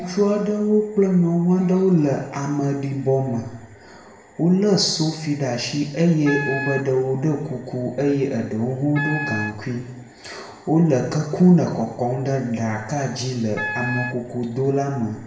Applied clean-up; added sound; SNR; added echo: none; Wind instrument, woodwind instrument; 9 dB; reverberation time 0.8 s.